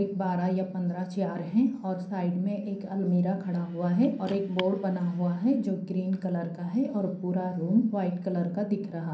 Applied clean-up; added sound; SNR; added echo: none; Car; 18 dB; reverberation time 0.6 s.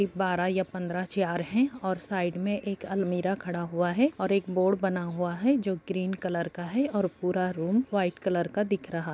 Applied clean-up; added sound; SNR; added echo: none; none; none; none.